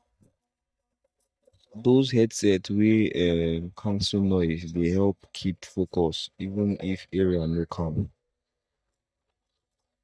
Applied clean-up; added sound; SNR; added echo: neural mask model DeepFilterNet 3.